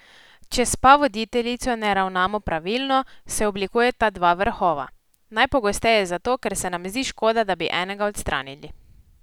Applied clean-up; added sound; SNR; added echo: none; none; none; none.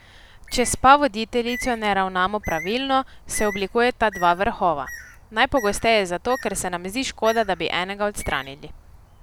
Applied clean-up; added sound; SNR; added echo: none; Bird; 18 dB; none.